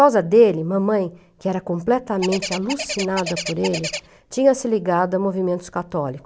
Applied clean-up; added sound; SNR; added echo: none; Bird; 9 dB; none.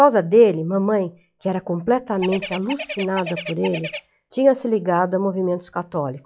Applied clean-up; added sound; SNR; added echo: classical method log-MMSE.